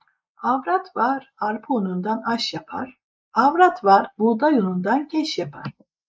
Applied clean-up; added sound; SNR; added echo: neural mask model Resemble Enhance denoiser.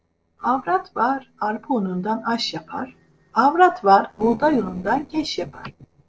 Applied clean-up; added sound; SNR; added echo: neural separator model SepFormer DNS4.